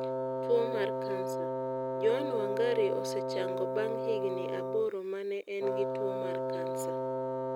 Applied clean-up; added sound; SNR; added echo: none; Wind instrument, woodwind instrument; 0 dB; none.